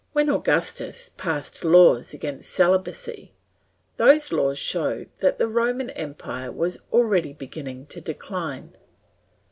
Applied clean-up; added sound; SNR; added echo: none; none; none; none.